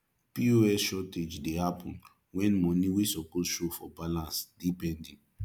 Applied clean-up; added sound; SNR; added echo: none; none; none; none.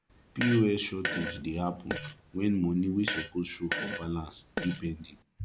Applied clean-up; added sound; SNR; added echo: none; Fart; 5 dB; none.